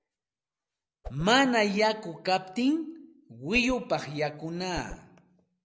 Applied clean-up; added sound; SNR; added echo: none; Whoosh, swoosh, swish; 14 dB; none.